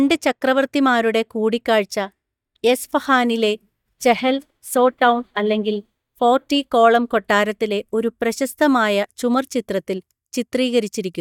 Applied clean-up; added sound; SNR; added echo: neural mask model DeepFilterNet 3.